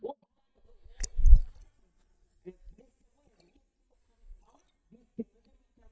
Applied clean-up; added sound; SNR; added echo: neural mask model DeepFilterNet 3.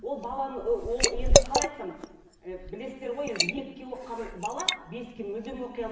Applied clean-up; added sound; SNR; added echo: none; Liquid; -4 dB; reverberation time 1.1 s.